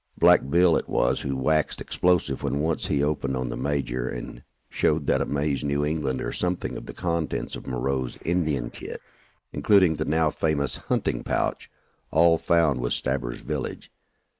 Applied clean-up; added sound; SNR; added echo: neural mask model Resemble Enhance denoiser.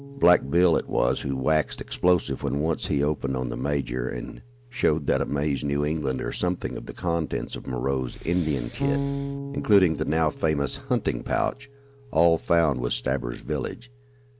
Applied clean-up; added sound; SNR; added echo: none; Breathing + Bass guitar; 13 dB; none.